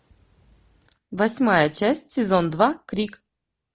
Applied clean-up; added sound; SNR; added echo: none; none; none; none.